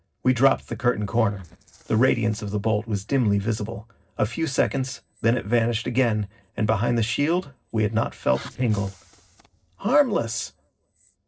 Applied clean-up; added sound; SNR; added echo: neural separator model SepFormer DNS4.